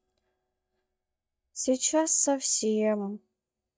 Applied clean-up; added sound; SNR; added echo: neural mask model DeepFilterNet 3.